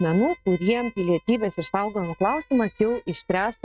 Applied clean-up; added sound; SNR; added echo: neural mask model RNNoise.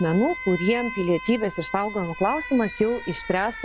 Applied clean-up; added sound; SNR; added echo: none; Alarm; 12 dB; none.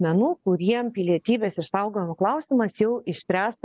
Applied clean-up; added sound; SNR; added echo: none; none; none; none.